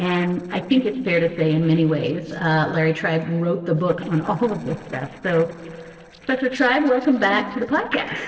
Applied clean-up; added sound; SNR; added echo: neural separator model SepFormer DNS4.